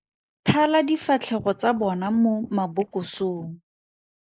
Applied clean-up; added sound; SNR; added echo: neural mask model Resemble Enhance denoiser.